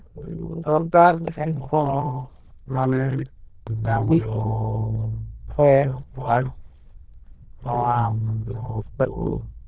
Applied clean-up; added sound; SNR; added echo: neural diffusion model UNIVERSE++.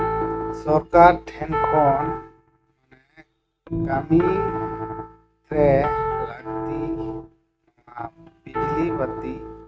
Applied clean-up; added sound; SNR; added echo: neural mask model RNNoise.